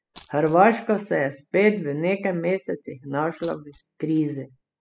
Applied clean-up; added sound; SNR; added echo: classical method spectral subtraction.